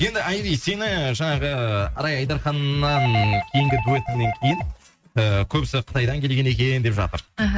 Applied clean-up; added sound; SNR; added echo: neural mask model RNNoise.